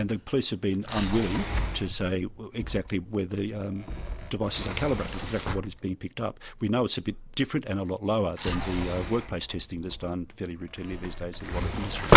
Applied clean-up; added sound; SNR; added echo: none; Sliding door; 1 dB; none.